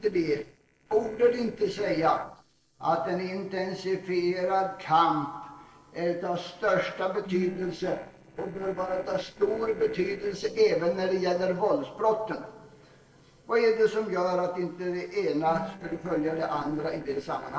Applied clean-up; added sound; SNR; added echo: neural separator model SepFormer DNS4.